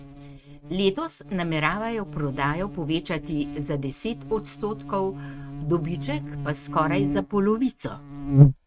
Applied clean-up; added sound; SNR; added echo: neural mask model RNNoise.